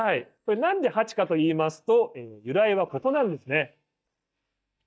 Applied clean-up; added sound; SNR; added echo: neural mask model DeepFilterNet 3.